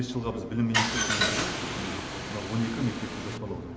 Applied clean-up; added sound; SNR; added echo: none; Car; -1 dB; none.